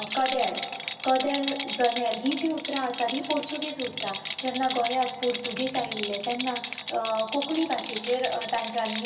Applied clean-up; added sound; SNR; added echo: none; Rattle; 4 dB; reverberation time 0.2 s.